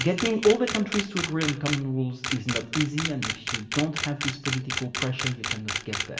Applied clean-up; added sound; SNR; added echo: none; Camera; 4 dB; reverberation time 0.8 s.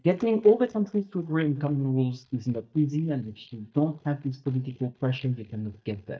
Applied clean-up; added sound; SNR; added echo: neural mask model DeepFilterNet 3.